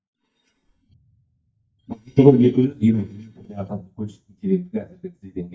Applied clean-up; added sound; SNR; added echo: neural mask model DeepFilterNet 3.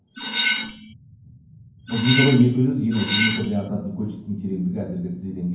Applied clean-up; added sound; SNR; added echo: none; Cutlery, silverware; 1 dB; reverberation time 0.9 s.